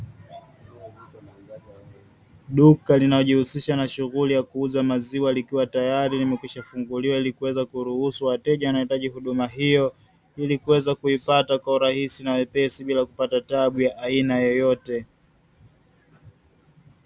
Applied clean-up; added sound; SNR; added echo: none; none; none; none.